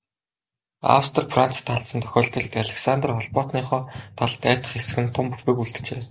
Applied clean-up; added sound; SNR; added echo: none; Bass guitar; 17 dB; none.